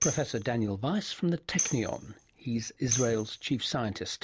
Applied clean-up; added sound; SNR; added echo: none; Tambourine; 7 dB; none.